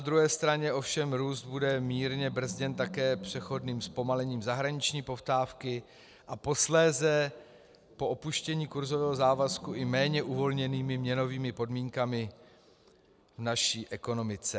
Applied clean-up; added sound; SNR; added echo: none; Animal; 17 dB; none.